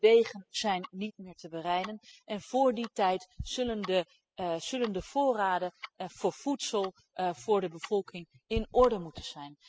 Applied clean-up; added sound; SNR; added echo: classical method spectral subtraction.